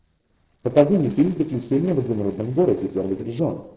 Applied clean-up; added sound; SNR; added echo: neural separator model SepFormer DNS4.